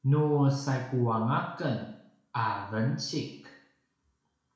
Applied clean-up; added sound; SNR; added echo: none; none; none; reverberation time 0.6 s.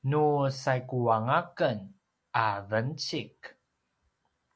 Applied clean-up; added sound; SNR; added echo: none; none; none; none.